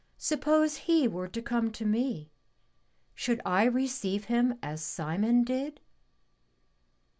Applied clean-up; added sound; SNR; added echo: none; none; none; none.